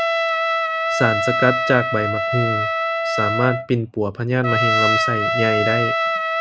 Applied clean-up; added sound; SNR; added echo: none; Trumpet; -2 dB; none.